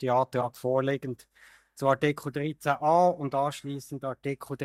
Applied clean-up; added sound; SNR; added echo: neural mask model DeepFilterNet 3.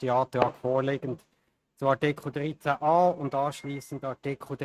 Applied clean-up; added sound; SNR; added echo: neural mask model RNNoise.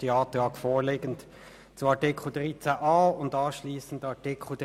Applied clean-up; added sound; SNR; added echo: none; none; none; none.